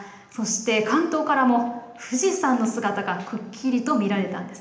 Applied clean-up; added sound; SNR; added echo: none; none; none; reverberation time 0.9 s.